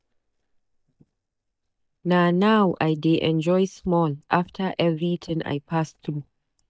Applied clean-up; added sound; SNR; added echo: neural mask model DeepFilterNet 3.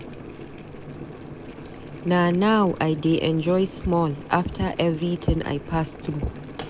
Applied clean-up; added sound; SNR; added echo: none; Boiling; 13 dB; none.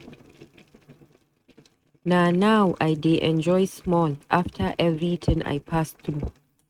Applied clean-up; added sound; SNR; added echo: neural mask model RNNoise.